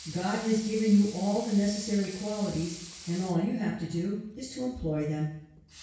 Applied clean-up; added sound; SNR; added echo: none; Sink (filling or washing) / Water tap, faucet / Liquid; 18 dB; reverberation time 0.6 s.